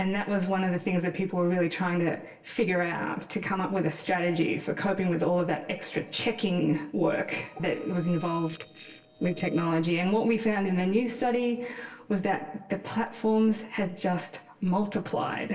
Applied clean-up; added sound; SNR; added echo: neural separator model SepFormer DNS4.